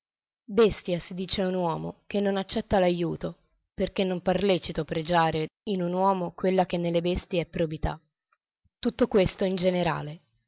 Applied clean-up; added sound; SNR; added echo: none; none; none; none.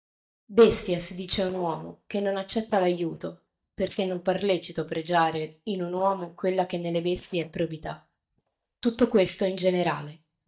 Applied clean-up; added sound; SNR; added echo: neural mask model DeepFilterNet 3.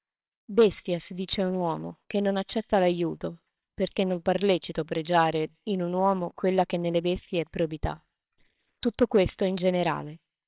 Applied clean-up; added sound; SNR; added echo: neural separator model SepFormer WHAMR!.